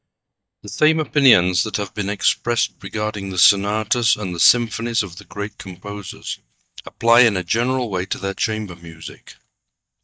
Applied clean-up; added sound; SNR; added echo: neural mask model DeepFilterNet 3.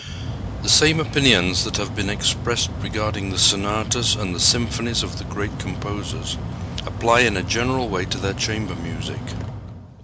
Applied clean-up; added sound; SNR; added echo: none; Mechanical fan; 6 dB; none.